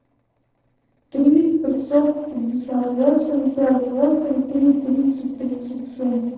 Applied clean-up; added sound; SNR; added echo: neural separator model SepFormer DNS4.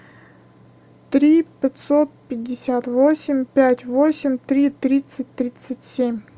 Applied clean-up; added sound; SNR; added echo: none; none; none; none.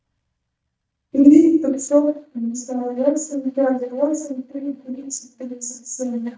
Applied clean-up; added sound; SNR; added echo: neural mask model DeepFilterNet 3.